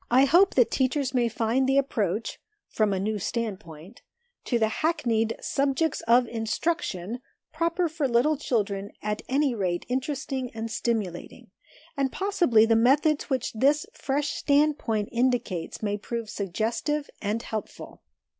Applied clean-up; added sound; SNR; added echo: none; none; none; none.